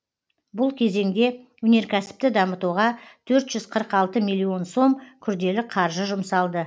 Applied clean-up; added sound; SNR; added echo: none; none; none; none.